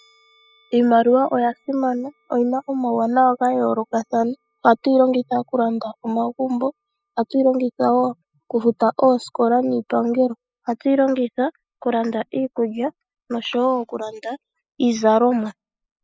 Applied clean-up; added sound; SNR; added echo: classical method spectral subtraction.